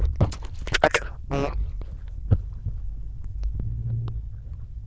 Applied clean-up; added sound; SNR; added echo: neural diffusion model UNIVERSE++.